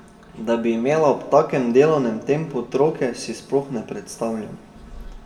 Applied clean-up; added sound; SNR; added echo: none; none; none; reverberation time 1.4 s.